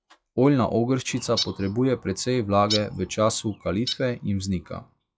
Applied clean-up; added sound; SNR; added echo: classical method log-MMSE.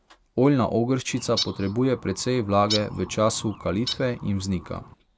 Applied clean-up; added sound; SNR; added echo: none; Bird; 11 dB; none.